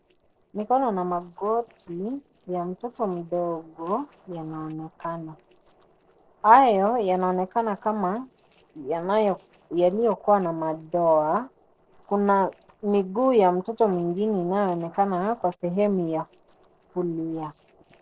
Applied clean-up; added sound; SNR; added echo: neural separator model SepFormer DNS4.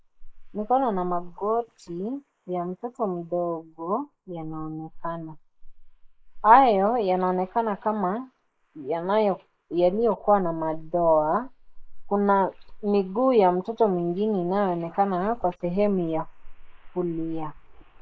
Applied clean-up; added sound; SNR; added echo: neural mask model Resemble Enhance denoiser.